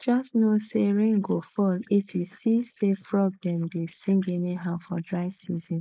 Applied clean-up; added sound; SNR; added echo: neural mask model Resemble Enhance denoiser.